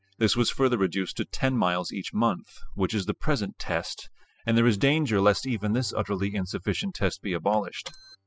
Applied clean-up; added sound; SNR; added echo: classical method spectral subtraction.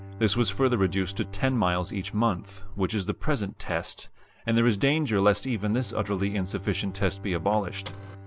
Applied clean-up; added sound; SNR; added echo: none; Printer + Bowed string instrument; 16 dB; none.